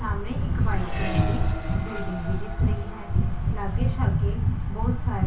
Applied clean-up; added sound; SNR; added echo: none; Accelerating, revving, vroom; 15 dB; reverberation time 0.3 s.